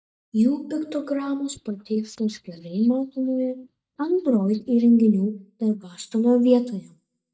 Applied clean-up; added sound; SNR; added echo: neural mask model DeepFilterNet 3.